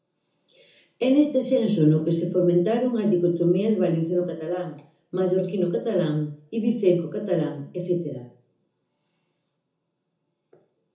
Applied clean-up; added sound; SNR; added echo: none; none; none; reverberation time 0.6 s.